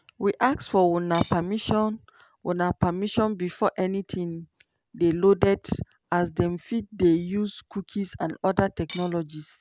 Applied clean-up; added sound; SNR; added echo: none; Cutlery, silverware / Dishes, pots, and pans; 17 dB; none.